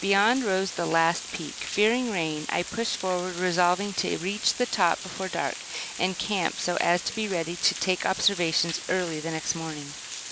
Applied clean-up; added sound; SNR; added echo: none; Water; 11 dB; none.